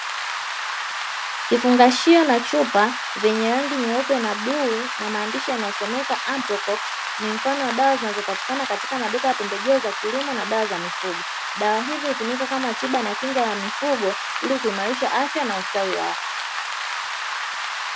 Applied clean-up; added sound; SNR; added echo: none; Rain; 4 dB; none.